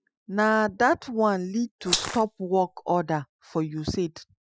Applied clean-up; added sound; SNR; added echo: classical method Wiener filter.